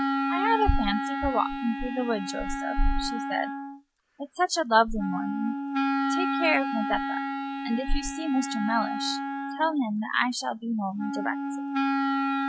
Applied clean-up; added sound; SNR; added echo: none; Wind instrument, woodwind instrument; 2 dB; none.